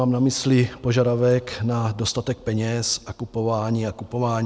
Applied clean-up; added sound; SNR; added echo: none; none; none; none.